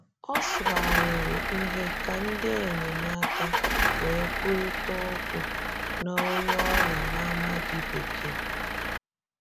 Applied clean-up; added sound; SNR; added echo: none; Engine starting / Car; -4 dB; none.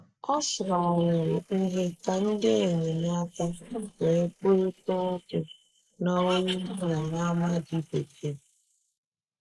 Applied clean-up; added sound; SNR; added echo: neural mask model Resemble Enhance denoiser.